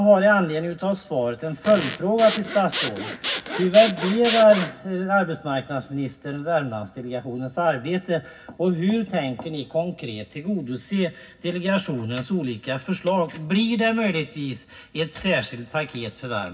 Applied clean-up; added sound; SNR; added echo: none; Zipper (clothing) / Sawing; 4 dB; reverberation time 0.4 s.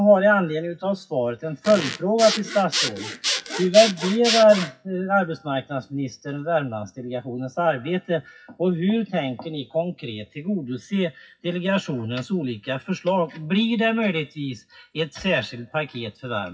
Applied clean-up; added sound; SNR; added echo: classical method WPE with log-MMSE.